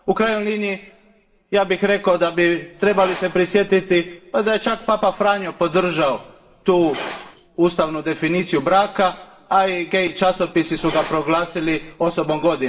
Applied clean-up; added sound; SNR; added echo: none; Glass; 20 dB; reverberation time 1.5 s.